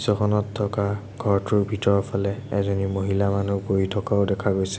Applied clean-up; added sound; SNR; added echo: none; none; none; none.